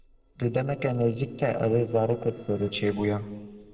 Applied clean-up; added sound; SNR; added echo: neural separator model SepFormer DNS4.